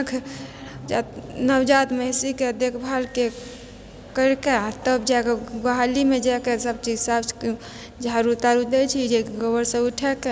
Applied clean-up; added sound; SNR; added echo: none; none; none; none.